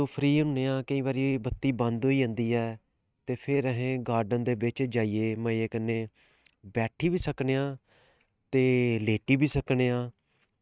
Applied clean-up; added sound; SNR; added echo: neural mask model RNNoise.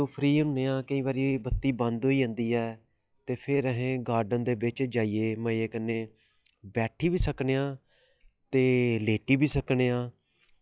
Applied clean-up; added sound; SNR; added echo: classical method log-MMSE.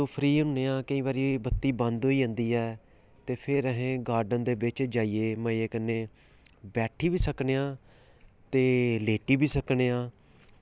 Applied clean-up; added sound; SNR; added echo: none; Bass drum; 11 dB; none.